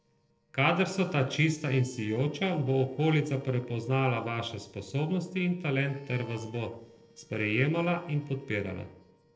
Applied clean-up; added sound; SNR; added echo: neural separator model SepFormer DNS4.